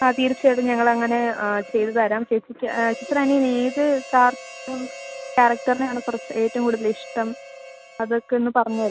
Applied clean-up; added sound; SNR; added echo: none; Harmonica; 16 dB; none.